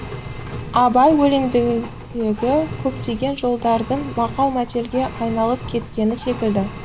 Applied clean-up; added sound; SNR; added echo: none; Engine; 11 dB; none.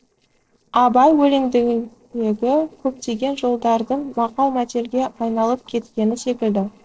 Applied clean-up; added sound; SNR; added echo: neural separator model SepFormer DNS4.